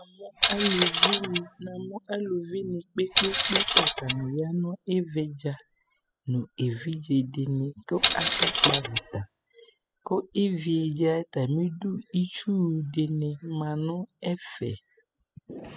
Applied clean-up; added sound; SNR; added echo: classical method spectral subtraction.